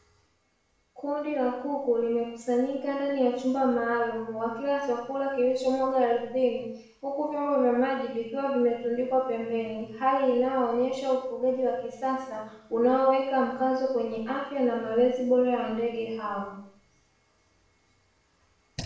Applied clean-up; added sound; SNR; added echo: none; none; none; reverberation time 0.6 s.